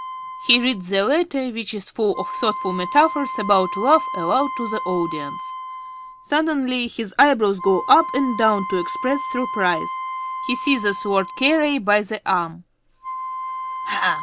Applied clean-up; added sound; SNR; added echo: none; Wind instrument, woodwind instrument; 9 dB; none.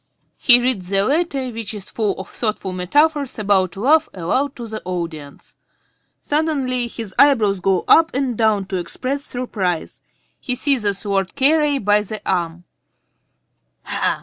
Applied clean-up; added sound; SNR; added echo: none; none; none; none.